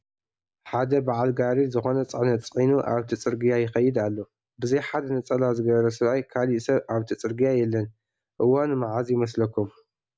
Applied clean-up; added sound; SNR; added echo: none; none; none; none.